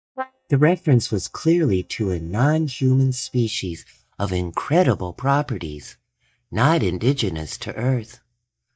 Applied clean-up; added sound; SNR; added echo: neural mask model DeepFilterNet 3.